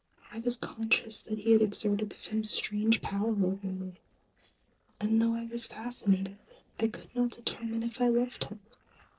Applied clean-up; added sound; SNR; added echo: neural separator model SepFormer DNS4.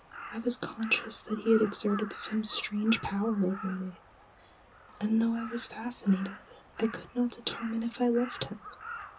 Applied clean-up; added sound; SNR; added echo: none; Crow; 14 dB; reverberation time 0.2 s.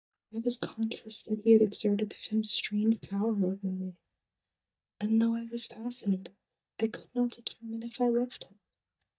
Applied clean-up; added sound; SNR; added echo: neural mask model DeepFilterNet 3.